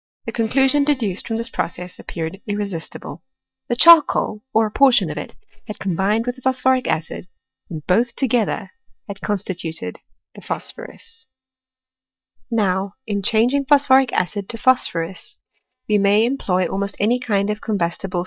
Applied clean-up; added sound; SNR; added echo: neural mask model DeepFilterNet 3.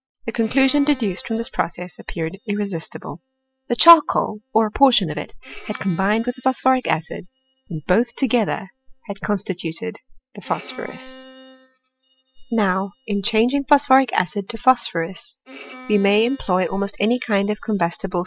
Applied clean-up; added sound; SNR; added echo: classical method spectral subtraction.